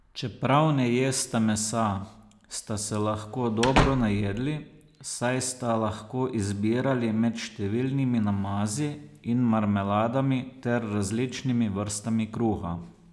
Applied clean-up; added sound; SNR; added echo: none; Slam / Wood; 4 dB; none.